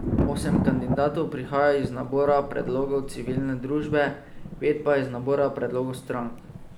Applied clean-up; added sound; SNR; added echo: none; Thunder; 5 dB; none.